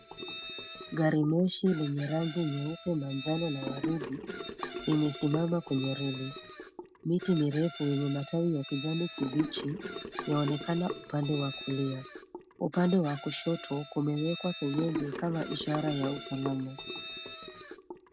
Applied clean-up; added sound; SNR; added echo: none; Sink (filling or washing) / Gurgling + Chicken, rooster; 9 dB; none.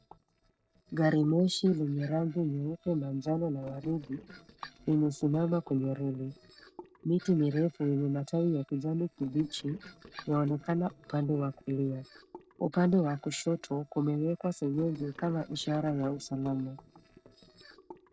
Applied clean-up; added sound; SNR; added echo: neural separator model SepFormer DNS4.